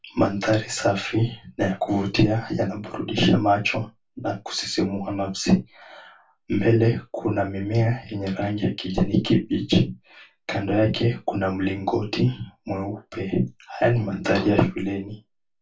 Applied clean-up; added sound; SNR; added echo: none; none; none; reverberation time 0.2 s.